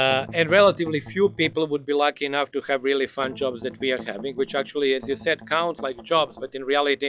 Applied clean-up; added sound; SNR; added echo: classical method log-MMSE.